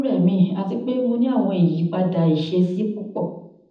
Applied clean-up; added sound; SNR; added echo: none; none; none; reverberation time 0.8 s.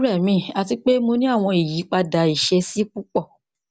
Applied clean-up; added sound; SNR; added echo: none; none; none; none.